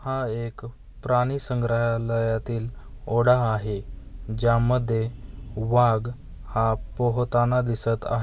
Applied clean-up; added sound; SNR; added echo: none; none; none; none.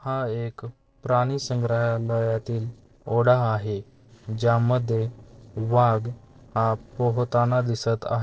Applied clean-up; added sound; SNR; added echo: neural separator model SepFormer DNS4.